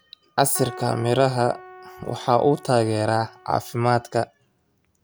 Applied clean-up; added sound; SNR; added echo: none; Keyboard (musical); 19 dB; none.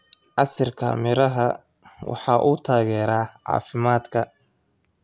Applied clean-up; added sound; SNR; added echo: none; none; none; none.